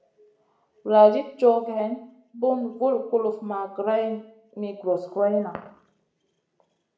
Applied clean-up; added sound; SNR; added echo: none; none; none; reverberation time 0.6 s.